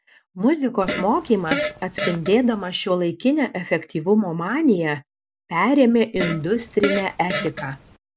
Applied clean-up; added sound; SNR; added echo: none; Fart; 6 dB; none.